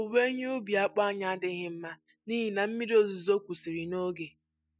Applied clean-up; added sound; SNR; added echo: neural mask model DeepFilterNet 3.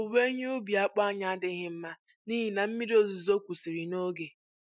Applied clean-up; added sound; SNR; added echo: neural mask model Resemble Enhance denoiser.